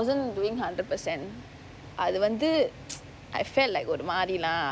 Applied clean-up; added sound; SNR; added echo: none; none; none; none.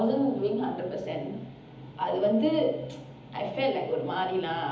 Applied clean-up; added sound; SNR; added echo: none; none; none; reverberation time 1.3 s.